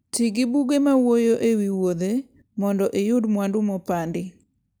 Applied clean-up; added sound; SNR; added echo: none; none; none; none.